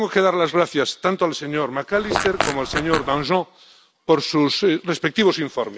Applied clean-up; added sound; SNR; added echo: none; Fart; 4 dB; none.